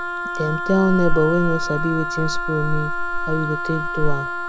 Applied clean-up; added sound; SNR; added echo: none; Cricket / Frog + Wind instrument, woodwind instrument; -1 dB; none.